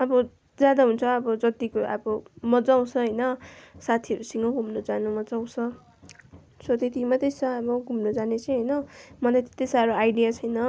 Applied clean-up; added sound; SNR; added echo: none; none; none; none.